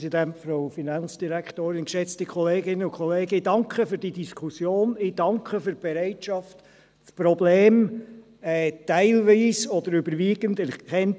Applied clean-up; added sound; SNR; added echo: none; none; none; none.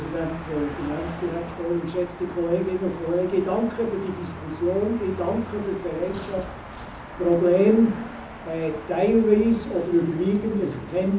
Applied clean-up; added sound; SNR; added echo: none; Car passing by / Traffic noise, roadway noise / Engine; 13 dB; reverberation time 0.6 s.